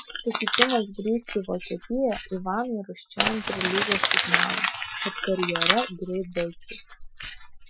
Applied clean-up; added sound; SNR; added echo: classical method Wiener filter.